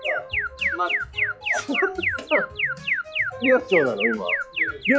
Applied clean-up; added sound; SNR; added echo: classical method log-MMSE.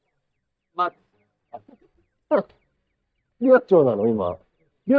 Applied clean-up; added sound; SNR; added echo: neural mask model DeepFilterNet 3.